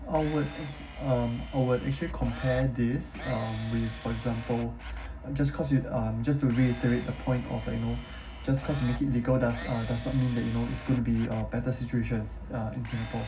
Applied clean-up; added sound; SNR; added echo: none; Camera; 15 dB; reverberation time 0.4 s.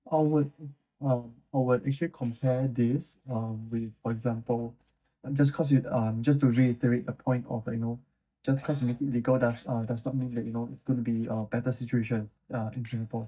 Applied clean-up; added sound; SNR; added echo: neural mask model DeepFilterNet 3.